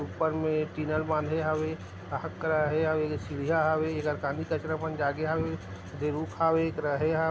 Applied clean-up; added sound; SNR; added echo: none; none; none; none.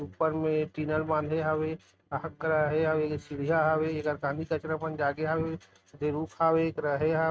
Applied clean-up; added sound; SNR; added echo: neural mask model RNNoise.